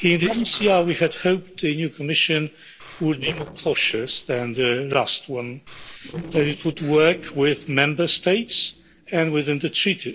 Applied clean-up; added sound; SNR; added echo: neural separator model SepFormer DNS4.